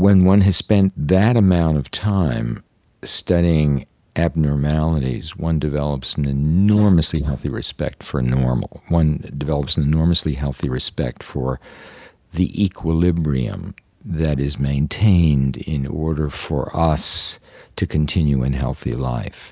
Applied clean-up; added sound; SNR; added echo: neural mask model Resemble Enhance denoiser.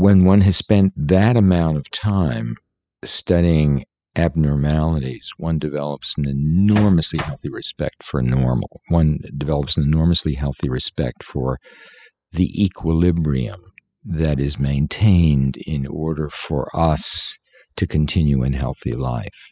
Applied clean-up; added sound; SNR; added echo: classical method spectral subtraction.